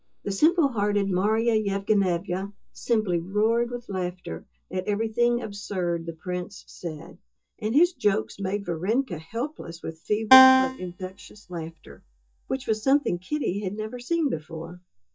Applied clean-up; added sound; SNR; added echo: neural mask model DeepFilterNet 3.